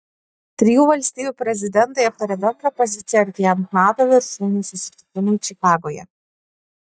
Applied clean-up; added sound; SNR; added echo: neural mask model DeepFilterNet 3.